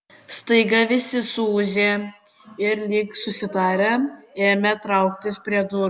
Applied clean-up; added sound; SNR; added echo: none; none; none; none.